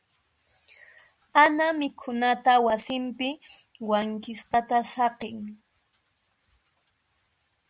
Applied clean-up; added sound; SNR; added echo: none; none; none; none.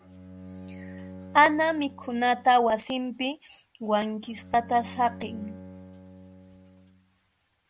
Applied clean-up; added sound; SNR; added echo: none; Bowed string instrument; 18 dB; none.